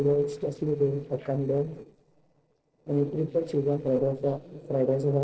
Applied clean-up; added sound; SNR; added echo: neural separator model SepFormer DNS4.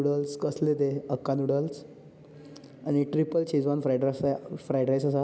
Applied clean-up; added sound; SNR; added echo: none; none; none; none.